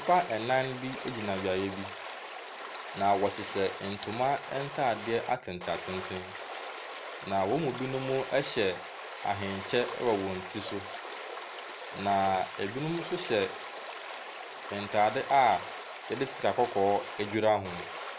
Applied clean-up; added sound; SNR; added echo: none; Stream; 10 dB; none.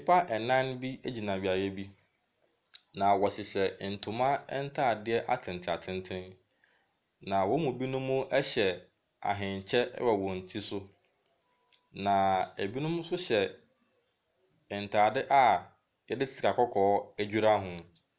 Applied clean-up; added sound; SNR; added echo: none; none; none; none.